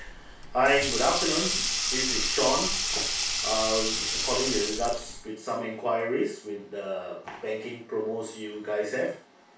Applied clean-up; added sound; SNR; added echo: none; Sink (filling or washing); 2 dB; reverberation time 0.3 s.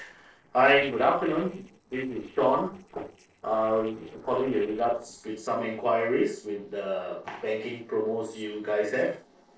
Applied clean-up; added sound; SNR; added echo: neural separator model SepFormer DNS4.